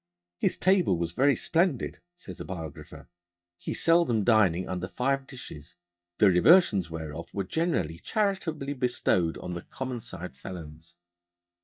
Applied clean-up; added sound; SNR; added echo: neural mask model DeepFilterNet 3.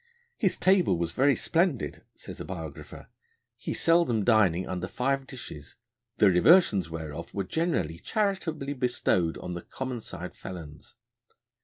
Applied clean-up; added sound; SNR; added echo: none; none; none; none.